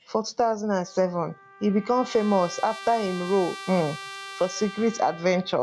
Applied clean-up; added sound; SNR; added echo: none; Trumpet; 16 dB; none.